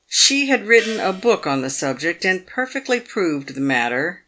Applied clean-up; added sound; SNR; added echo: none; Gong; 17 dB; none.